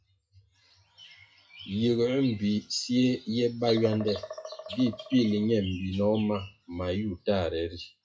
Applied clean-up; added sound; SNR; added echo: classical method WPE with log-MMSE.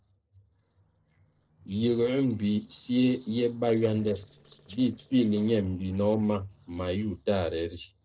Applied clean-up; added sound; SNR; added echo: neural separator model SepFormer DNS4.